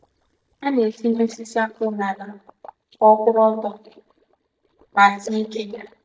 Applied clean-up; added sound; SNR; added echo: neural mask model DeepFilterNet 3.